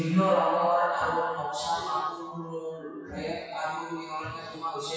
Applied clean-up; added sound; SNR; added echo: classical method WPE with log-MMSE.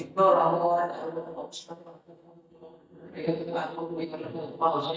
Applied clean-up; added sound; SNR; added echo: neural mask model DeepFilterNet 3.